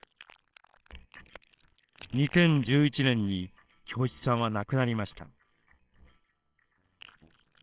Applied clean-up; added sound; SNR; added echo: neural separator model SepFormer WHAMR!.